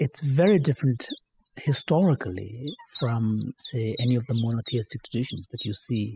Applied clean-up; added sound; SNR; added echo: classical method spectral subtraction.